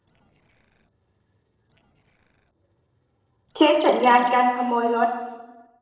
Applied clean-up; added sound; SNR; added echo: neural separator model SepFormer DNS4.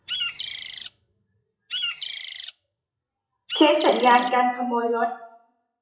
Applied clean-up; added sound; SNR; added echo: classical method WPE with log-MMSE.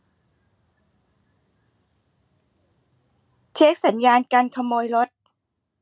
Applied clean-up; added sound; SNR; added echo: none; none; none; none.